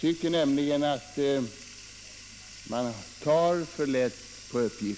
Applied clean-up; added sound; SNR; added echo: none; Bathtub (filling or washing); 18 dB; none.